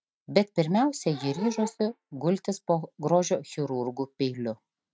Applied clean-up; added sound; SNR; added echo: neural mask model RNNoise.